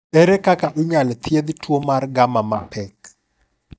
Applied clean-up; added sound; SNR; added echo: neural mask model DeepFilterNet 3.